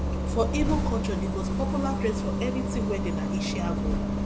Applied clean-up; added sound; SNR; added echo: none; Bus; -4 dB; none.